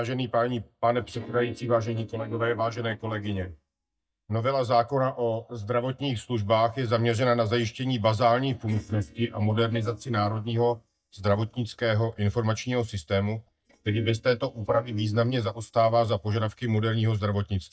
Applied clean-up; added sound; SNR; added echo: neural mask model DeepFilterNet 3.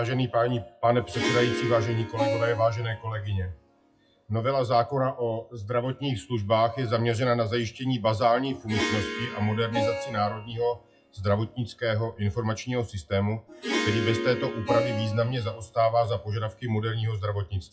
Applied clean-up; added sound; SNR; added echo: classical method WPE with log-MMSE.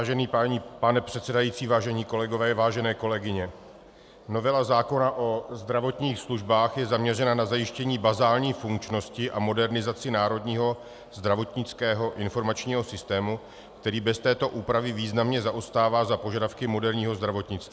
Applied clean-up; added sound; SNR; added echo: none; none; none; none.